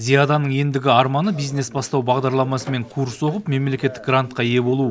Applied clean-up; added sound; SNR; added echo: none; none; none; none.